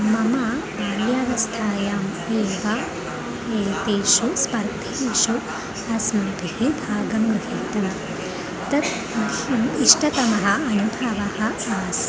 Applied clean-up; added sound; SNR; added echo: none; none; none; none.